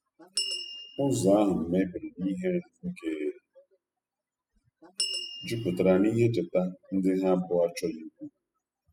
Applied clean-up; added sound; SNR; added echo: classical method spectral subtraction.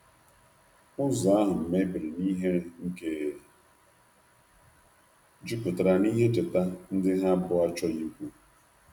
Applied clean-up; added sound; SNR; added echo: none; none; none; none.